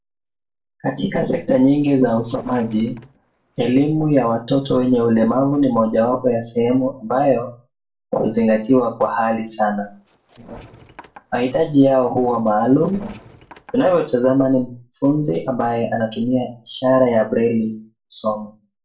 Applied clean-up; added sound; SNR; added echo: neural separator model SepFormer DNS4.